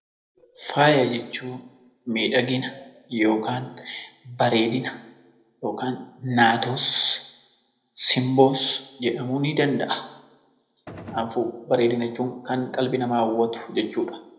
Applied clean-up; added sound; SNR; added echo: neural separator model SepFormer DNS4.